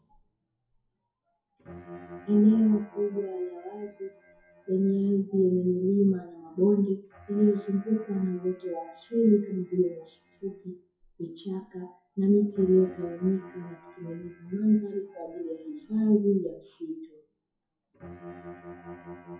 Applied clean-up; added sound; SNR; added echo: classical method WPE with log-MMSE.